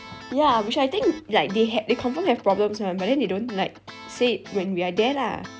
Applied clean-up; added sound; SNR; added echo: none; Guitar; 19 dB; none.